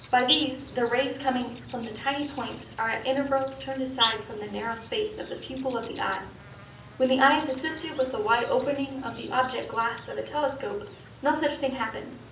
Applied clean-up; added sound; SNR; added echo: none; Insect; 10 dB; reverberation time 0.6 s.